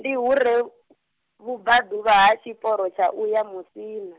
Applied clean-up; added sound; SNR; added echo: none; none; none; none.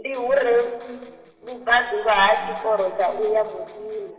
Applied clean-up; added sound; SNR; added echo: neural separator model SepFormer DNS4.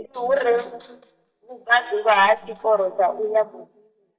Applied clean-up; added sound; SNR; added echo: neural mask model DeepFilterNet 3.